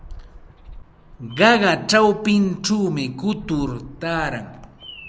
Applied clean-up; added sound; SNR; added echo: none; Bird vocalization, bird call, bird song; 19 dB; none.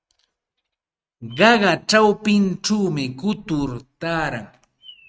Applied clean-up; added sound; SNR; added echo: neural mask model RNNoise.